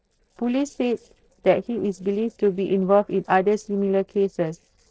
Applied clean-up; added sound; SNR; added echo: neural separator model SepFormer DNS4.